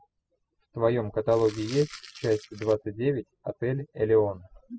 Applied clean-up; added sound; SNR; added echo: classical method spectral subtraction.